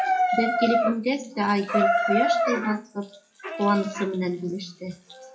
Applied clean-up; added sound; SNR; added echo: classical method WPE with log-MMSE.